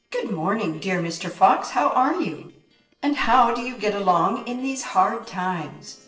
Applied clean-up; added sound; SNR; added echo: neural separator model SepFormer DNS4.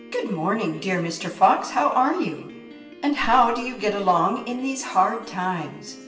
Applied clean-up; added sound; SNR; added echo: none; Piano; 19 dB; reverberation time 0.9 s.